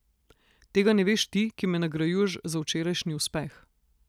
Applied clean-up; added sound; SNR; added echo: none; none; none; none.